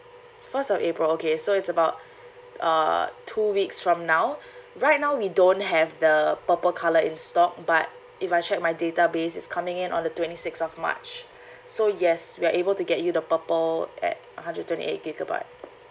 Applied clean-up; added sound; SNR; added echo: none; none; none; none.